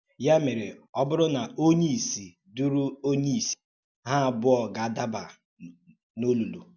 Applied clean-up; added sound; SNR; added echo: none; none; none; none.